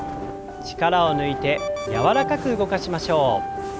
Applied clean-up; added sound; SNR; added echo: none; Fire + Alarm; 13 dB; none.